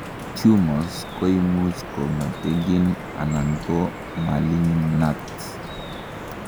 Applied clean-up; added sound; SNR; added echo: none; Drip; 11 dB; none.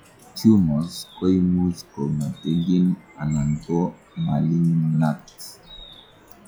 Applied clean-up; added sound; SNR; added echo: classical method log-MMSE.